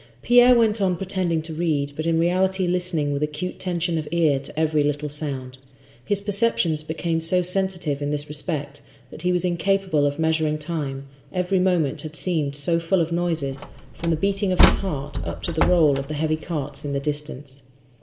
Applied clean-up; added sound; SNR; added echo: none; Slam; 2 dB; reverberation time 1.5 s.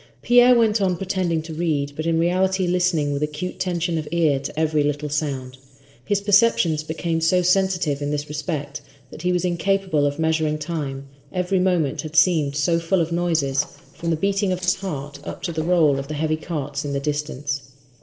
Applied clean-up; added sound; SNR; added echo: neural separator model SepFormer DNS4.